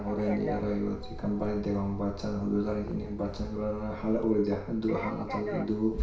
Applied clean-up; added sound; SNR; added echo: none; Sliding door; 9 dB; reverberation time 0.6 s.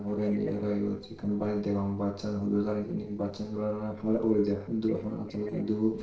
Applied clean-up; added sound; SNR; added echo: neural separator model SepFormer DNS4.